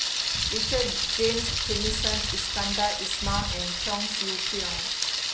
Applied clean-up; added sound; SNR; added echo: none; Thunder; -5 dB; none.